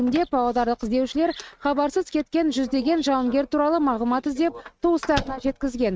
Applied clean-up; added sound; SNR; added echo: neural mask model RNNoise.